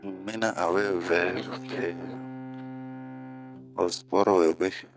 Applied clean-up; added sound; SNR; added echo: none; Bowed string instrument; 13 dB; none.